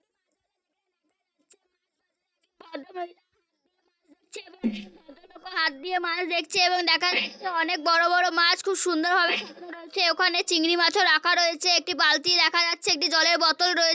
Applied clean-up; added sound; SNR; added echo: neural mask model DeepFilterNet 3.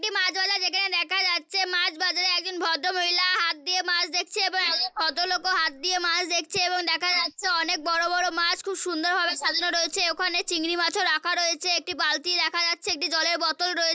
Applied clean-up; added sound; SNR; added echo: neural mask model Resemble Enhance denoiser.